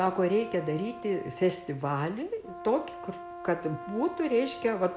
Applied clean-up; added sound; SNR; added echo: none; Brass instrument; 13 dB; none.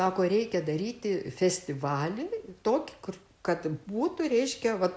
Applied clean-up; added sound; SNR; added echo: none; none; none; none.